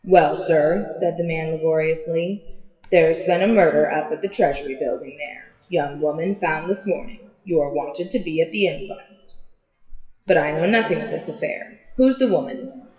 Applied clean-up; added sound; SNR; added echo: classical method WPE with log-MMSE.